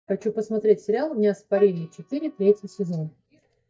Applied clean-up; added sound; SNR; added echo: neural mask model DeepFilterNet 3.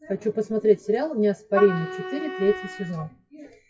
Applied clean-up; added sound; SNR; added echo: classical method WPE with log-MMSE.